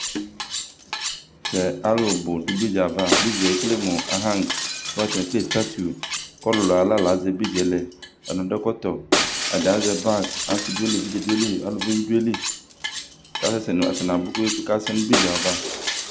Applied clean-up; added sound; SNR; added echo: none; Shatter + Cutlery, silverware; 4 dB; none.